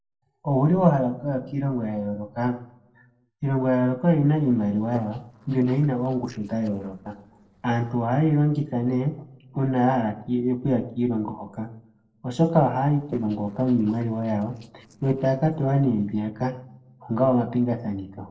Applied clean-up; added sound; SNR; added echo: neural separator model SepFormer DNS4.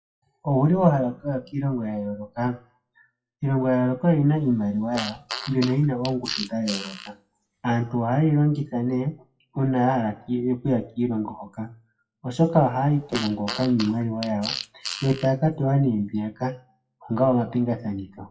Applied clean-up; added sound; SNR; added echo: classical method WPE with log-MMSE.